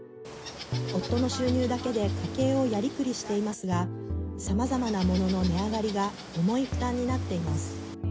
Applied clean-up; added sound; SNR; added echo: none; Water / Bird; 15 dB; none.